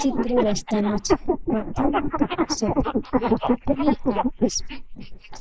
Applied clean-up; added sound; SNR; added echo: neural mask model Resemble Enhance denoiser.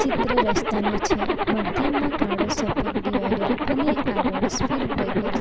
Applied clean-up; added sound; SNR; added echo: none; Zipper (clothing); -5 dB; none.